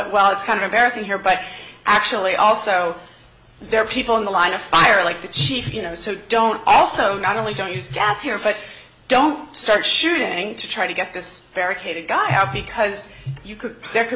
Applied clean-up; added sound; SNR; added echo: none; none; none; none.